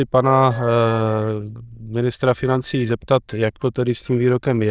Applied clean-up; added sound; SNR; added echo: neural diffusion model UNIVERSE++.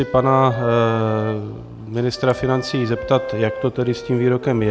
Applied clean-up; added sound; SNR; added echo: none; Wind instrument, woodwind instrument; 13 dB; none.